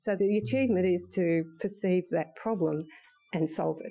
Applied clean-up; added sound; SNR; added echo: classical method Wiener filter.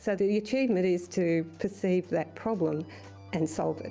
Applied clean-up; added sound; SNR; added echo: none; none; none; none.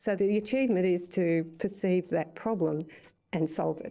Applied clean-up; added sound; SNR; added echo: neural separator model SepFormer DNS4.